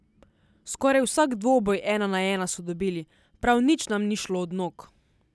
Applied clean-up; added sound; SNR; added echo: none; none; none; none.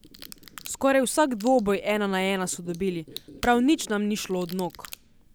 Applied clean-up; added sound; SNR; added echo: none; Squeak + Crack / Crackle; 20 dB; none.